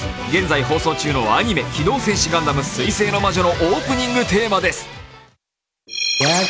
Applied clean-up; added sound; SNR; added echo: none; none; none; none.